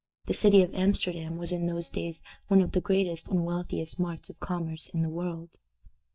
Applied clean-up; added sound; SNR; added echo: neural mask model DeepFilterNet 3.